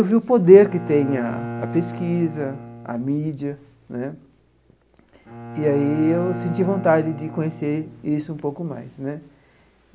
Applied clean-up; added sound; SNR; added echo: none; Bowed string instrument; 13 dB; none.